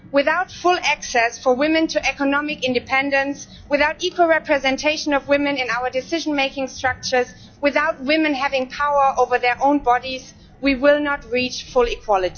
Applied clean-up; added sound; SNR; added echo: classical method log-MMSE.